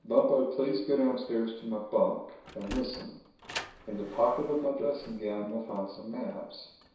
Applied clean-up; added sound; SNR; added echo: none; Sliding door; 18 dB; reverberation time 0.7 s.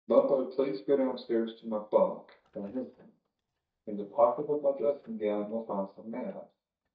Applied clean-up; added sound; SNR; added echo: neural mask model DeepFilterNet 3.